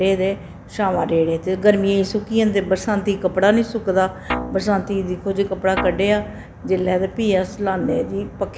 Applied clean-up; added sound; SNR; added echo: none; Guitar; 9 dB; none.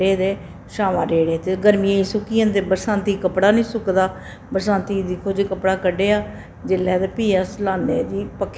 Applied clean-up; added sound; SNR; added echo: none; none; none; none.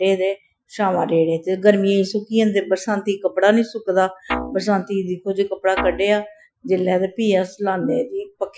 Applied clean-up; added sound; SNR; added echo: classical method Wiener filter.